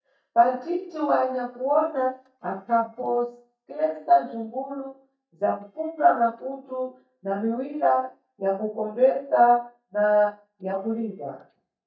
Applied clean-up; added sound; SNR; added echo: neural mask model DeepFilterNet 3.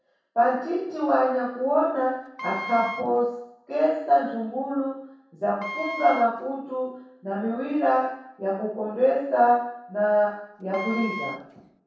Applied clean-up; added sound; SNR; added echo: none; Wind instrument, woodwind instrument; 10 dB; reverberation time 0.7 s.